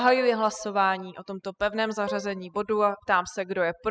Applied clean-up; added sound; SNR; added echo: classical method spectral subtraction.